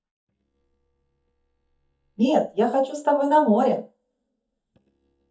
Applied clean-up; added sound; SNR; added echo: neural mask model DeepFilterNet 3.